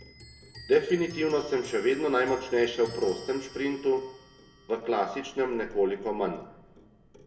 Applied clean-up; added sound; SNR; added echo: none; Clock; 19 dB; reverberation time 0.8 s.